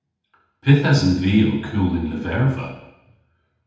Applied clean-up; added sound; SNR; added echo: none; none; none; reverberation time 0.8 s.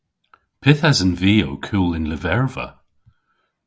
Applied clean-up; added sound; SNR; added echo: none; none; none; none.